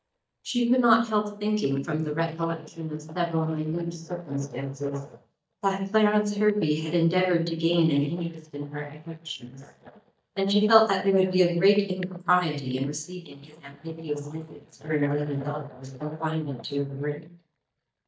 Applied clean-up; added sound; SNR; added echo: neural mask model DeepFilterNet 3.